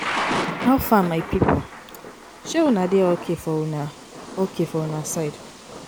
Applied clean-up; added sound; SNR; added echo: none; Thunder / Rain; 8 dB; none.